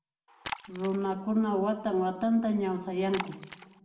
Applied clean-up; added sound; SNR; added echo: none; Splash, splatter; 3 dB; reverberation time 0.9 s.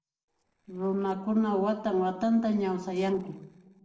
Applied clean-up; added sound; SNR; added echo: neural separator model SepFormer DNS4.